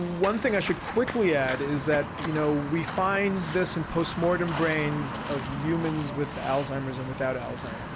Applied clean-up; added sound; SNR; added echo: none; Walk, footsteps; 8 dB; none.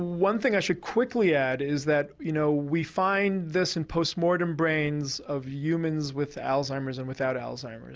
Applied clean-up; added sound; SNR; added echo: none; none; none; none.